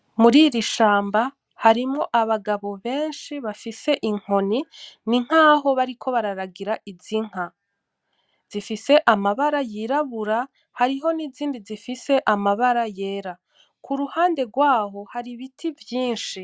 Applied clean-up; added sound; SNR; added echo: none; none; none; none.